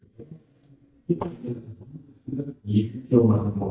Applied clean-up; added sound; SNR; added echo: neural mask model DeepFilterNet 3.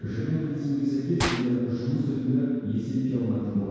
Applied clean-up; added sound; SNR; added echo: none; Gunshot, gunfire; 11 dB; reverberation time 2.0 s.